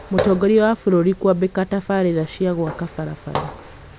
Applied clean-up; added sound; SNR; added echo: none; Walk, footsteps; 11 dB; none.